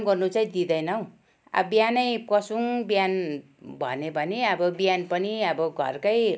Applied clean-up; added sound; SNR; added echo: none; none; none; none.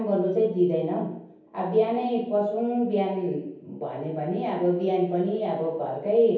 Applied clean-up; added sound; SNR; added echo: none; none; none; reverberation time 0.9 s.